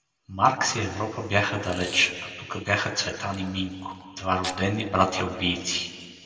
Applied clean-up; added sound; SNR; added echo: none; Packing tape, duct tape; 18 dB; reverberation time 2.0 s.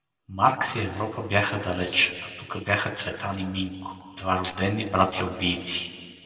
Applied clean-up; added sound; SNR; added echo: neural separator model SepFormer DNS4.